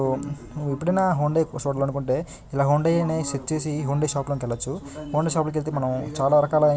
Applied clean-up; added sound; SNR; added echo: none; none; none; none.